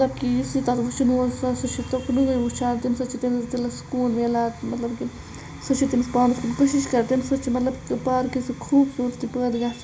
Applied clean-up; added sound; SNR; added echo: none; none; none; reverberation time 0.4 s.